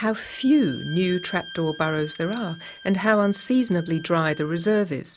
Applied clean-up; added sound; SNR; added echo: none; Bowed string instrument; 18 dB; none.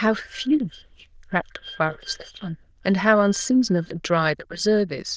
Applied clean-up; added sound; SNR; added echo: neural diffusion model UNIVERSE++.